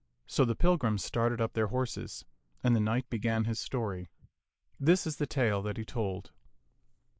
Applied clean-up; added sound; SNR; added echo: neural mask model Resemble Enhance denoiser.